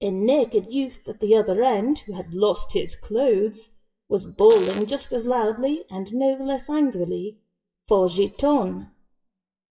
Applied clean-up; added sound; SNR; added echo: classical method WPE with log-MMSE.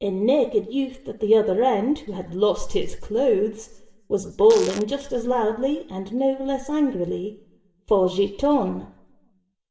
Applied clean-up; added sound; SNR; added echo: none; Fart; 14 dB; reverberation time 0.6 s.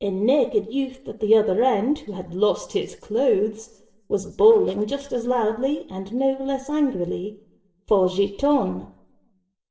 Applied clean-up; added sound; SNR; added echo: neural separator model SepFormer DNS4.